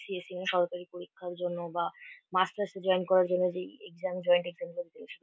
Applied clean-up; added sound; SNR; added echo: none; none; none; none.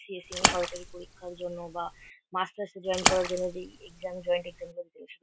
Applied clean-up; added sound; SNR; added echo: none; Splash, splatter; -2 dB; none.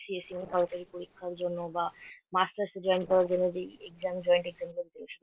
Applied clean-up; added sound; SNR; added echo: neural separator model SepFormer DNS4.